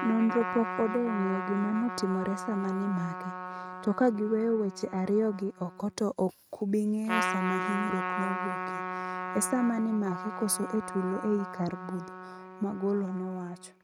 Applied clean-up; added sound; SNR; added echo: neural mask model RNNoise.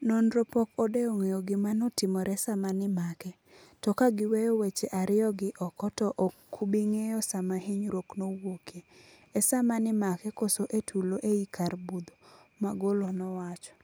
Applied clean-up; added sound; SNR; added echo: none; none; none; none.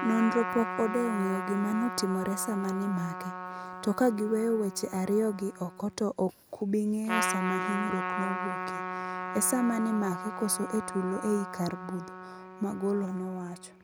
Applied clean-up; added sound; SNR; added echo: none; Trumpet; 6 dB; none.